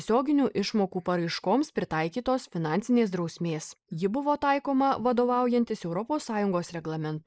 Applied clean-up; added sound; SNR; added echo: neural mask model Resemble Enhance denoiser.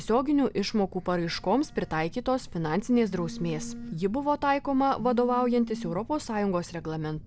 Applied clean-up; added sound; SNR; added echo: none; Telephone; 15 dB; none.